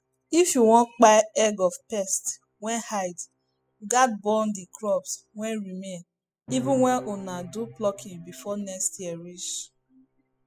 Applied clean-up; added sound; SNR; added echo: classical method spectral subtraction.